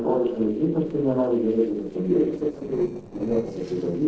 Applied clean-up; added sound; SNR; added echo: neural separator model SepFormer DNS4.